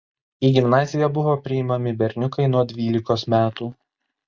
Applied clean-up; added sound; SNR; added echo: neural mask model DeepFilterNet 3.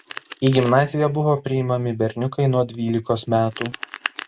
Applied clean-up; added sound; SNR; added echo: none; Domestic sounds, home sounds; 16 dB; none.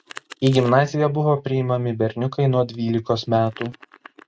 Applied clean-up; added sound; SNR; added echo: neural mask model RNNoise.